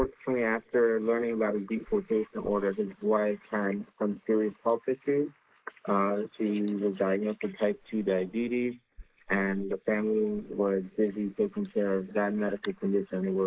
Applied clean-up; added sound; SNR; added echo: neural mask model Resemble Enhance denoiser.